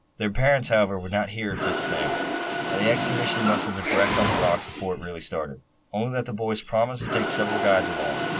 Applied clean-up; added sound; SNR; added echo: none; Mechanisms; 3 dB; none.